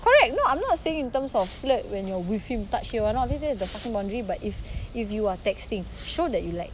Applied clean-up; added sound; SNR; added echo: none; Sink (filling or washing) + Respiratory sounds; 20 dB; none.